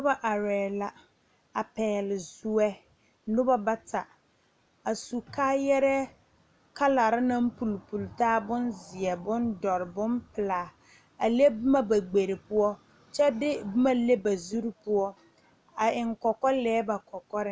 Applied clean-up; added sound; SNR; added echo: none; none; none; none.